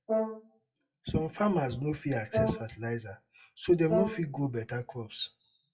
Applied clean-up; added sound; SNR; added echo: classical method WPE with log-MMSE.